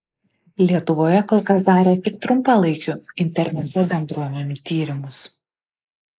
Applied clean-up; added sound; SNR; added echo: neural mask model Resemble Enhance denoiser.